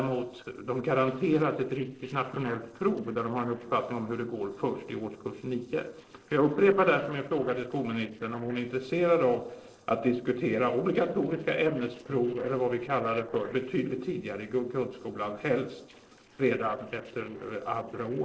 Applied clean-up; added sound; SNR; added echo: neural separator model SepFormer DNS4.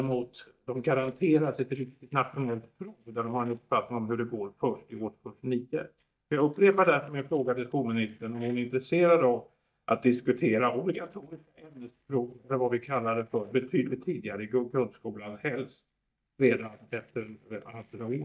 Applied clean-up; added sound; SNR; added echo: neural mask model DeepFilterNet 3.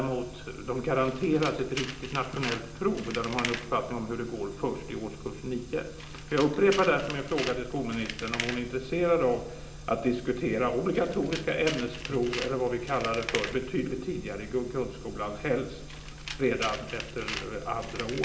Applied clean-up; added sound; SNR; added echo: none; Tools; 12 dB; reverberation time 1.6 s.